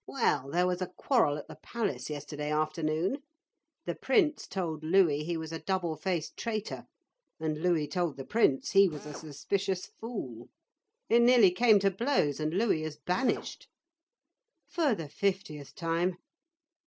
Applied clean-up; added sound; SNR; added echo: none; Drill; 18 dB; none.